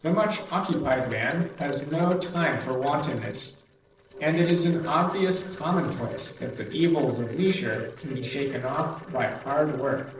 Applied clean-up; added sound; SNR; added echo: neural separator model SepFormer DNS4.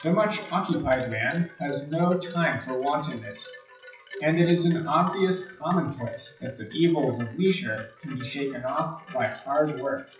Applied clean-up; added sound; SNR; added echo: classical method WPE with log-MMSE.